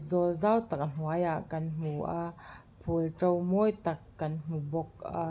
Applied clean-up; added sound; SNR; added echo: none; none; none; none.